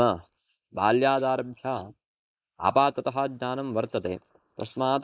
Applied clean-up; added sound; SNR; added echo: neural mask model Resemble Enhance denoiser.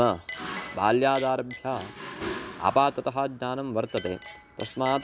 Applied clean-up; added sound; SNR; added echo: none; Chink, clink; 15 dB; none.